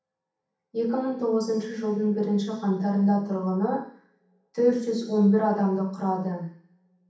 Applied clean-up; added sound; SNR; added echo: none; none; none; reverberation time 0.7 s.